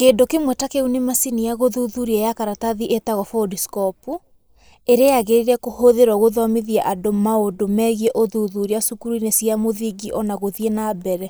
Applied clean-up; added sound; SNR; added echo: neural mask model Resemble Enhance denoiser.